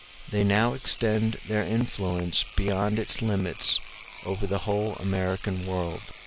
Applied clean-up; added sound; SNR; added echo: none; Engine / Domestic sounds, home sounds; 19 dB; none.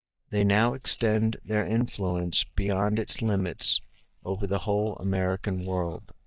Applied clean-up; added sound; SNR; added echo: neural mask model DeepFilterNet 3.